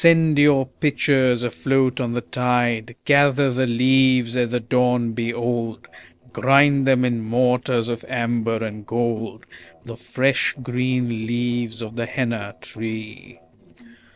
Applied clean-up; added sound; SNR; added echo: neural separator model SepFormer DNS4.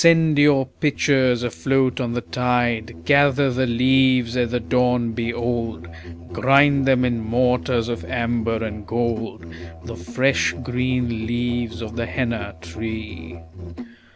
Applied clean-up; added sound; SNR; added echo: none; Musical instrument; 14 dB; none.